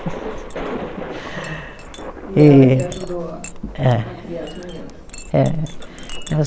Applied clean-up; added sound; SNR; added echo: none; Thunder + Chink, clink; 11 dB; none.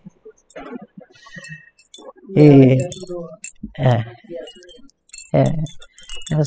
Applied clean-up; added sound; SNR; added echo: classical method spectral subtraction.